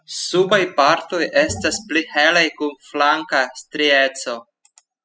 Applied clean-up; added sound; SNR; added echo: classical method spectral subtraction.